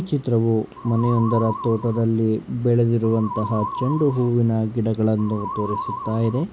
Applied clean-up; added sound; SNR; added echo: none; Musical instrument; 10 dB; none.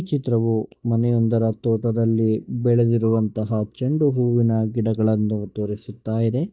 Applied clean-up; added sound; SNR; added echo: neural mask model DeepFilterNet 3.